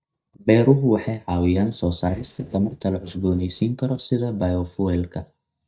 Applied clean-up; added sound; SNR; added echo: neural mask model DeepFilterNet 3.